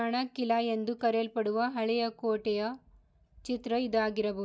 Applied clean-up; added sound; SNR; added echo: none; none; none; none.